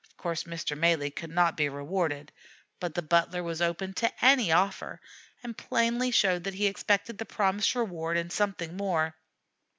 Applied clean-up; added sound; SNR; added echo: none; none; none; none.